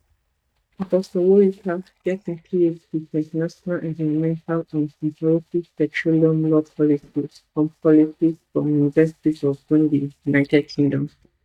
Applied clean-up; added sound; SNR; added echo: neural mask model DeepFilterNet 3.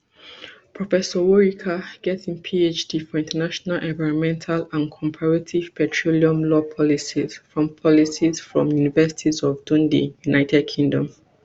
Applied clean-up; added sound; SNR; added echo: none; none; none; none.